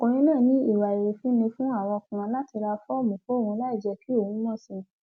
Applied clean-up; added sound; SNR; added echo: none; none; none; none.